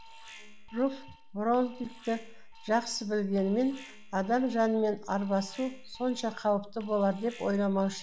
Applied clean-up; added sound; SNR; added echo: none; Alarm; 17 dB; none.